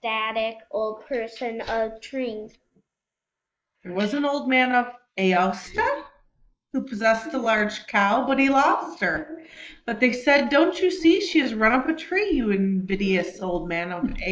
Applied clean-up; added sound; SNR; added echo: neural mask model Resemble Enhance denoiser.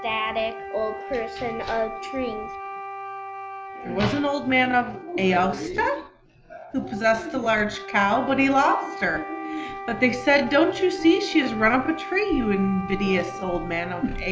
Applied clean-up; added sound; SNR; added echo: none; Wind instrument, woodwind instrument; 12 dB; none.